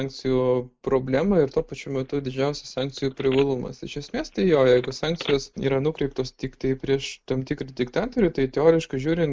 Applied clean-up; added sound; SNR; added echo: neural mask model Resemble Enhance denoiser.